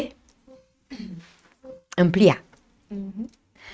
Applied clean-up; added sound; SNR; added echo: neural mask model RNNoise.